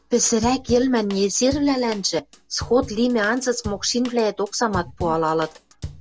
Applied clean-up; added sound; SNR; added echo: none; Drum / Drum kit + Breathing; 16 dB; none.